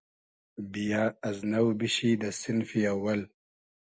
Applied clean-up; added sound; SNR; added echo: none; none; none; none.